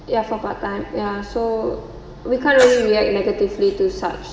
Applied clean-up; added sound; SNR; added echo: none; Sneeze / Cough; 12 dB; reverberation time 1.6 s.